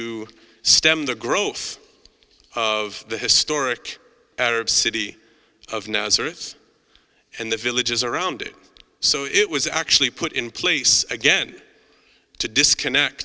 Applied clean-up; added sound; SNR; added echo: none; none; none; none.